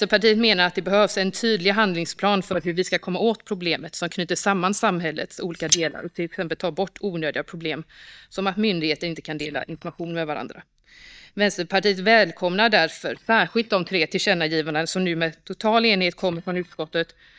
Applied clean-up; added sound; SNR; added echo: neural mask model DeepFilterNet 3.